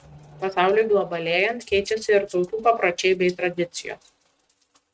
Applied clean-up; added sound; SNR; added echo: neural mask model RNNoise.